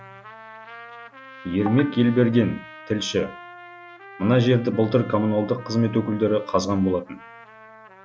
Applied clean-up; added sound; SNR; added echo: none; Trumpet; 19 dB; none.